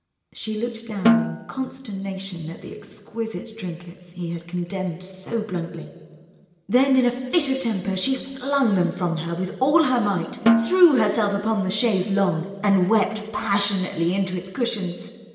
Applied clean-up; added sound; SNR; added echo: none; Snare drum; 1 dB; reverberation time 2.1 s.